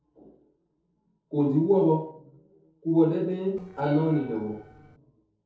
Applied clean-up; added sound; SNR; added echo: neural separator model SepFormer DNS4.